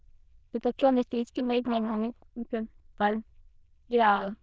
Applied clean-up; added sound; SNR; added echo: neural diffusion model UNIVERSE++.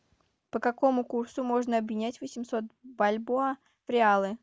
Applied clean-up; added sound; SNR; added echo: none; none; none; none.